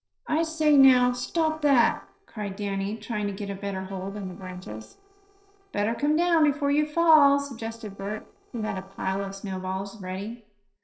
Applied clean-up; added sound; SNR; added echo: neural separator model SepFormer DNS4.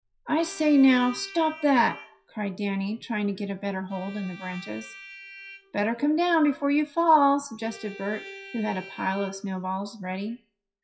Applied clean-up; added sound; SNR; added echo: classical method WPE with log-MMSE.